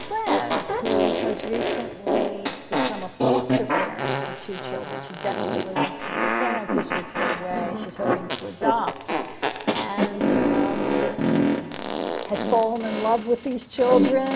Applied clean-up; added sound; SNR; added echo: none; Fart; -3 dB; none.